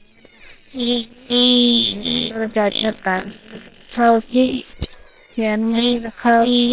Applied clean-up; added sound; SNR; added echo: neural separator model SepFormer WHAM!.